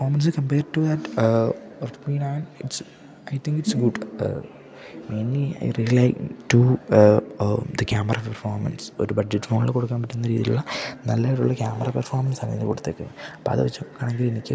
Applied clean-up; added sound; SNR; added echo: none; none; none; none.